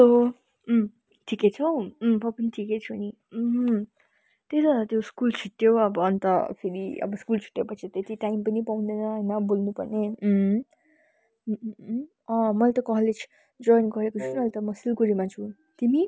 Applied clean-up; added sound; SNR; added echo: none; Wind instrument, woodwind instrument; 11 dB; none.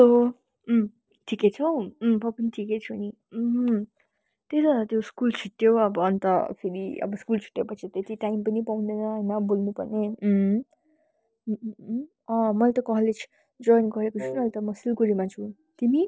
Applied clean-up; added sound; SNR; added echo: neural separator model SepFormer DNS4.